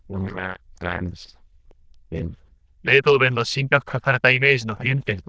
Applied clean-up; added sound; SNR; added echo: neural diffusion model UNIVERSE++.